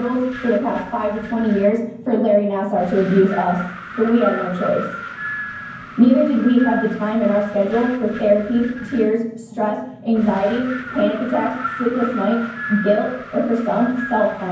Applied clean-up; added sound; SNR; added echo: none; Wind; 13 dB; reverberation time 0.9 s.